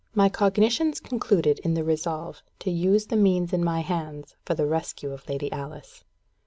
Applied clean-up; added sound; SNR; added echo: none; none; none; none.